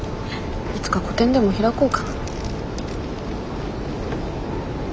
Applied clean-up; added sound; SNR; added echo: none; Wind instrument, woodwind instrument; 18 dB; none.